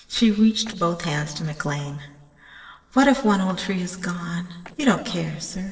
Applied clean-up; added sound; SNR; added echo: neural separator model SepFormer DNS4.